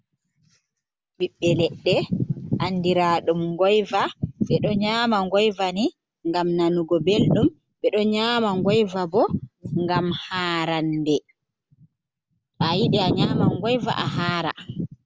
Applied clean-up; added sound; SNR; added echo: none; none; none; none.